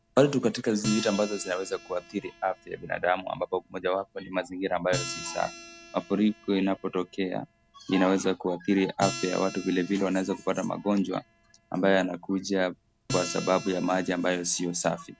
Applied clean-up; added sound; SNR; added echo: none; Acoustic guitar; 14 dB; none.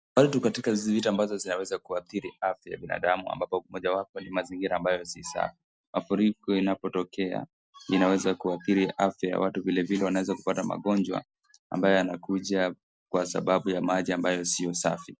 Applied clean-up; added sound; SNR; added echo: none; none; none; none.